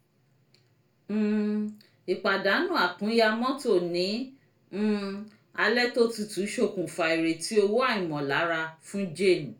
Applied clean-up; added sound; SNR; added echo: none; none; none; reverberation time 0.3 s.